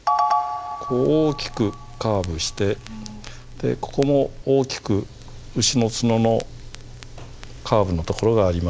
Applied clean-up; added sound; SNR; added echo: none; Crackle; 15 dB; none.